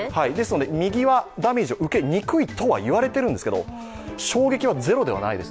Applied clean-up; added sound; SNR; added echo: none; none; none; none.